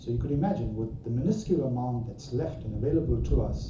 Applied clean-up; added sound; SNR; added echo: none; Thunder; 5 dB; reverberation time 0.7 s.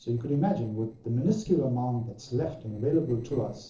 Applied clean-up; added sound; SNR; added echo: neural separator model SepFormer DNS4.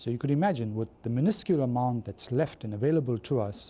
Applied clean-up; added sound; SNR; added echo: none; none; none; none.